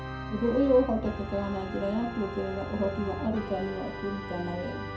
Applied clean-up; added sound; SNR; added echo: none; Organ; 7 dB; reverberation time 0.5 s.